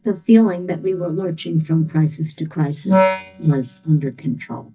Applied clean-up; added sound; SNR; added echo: neural mask model DeepFilterNet 3.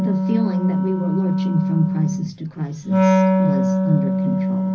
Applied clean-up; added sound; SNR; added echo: none; Wind instrument, woodwind instrument; -5 dB; reverberation time 0.4 s.